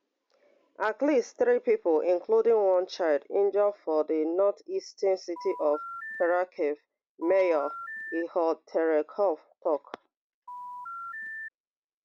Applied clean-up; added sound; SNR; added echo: none; Telephone; 11 dB; none.